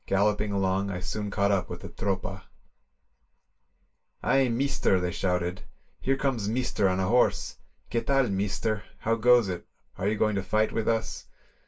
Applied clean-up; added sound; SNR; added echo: none; none; none; reverberation time 0.1 s.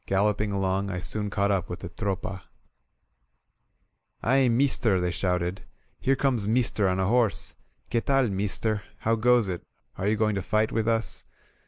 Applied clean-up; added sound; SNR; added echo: none; none; none; none.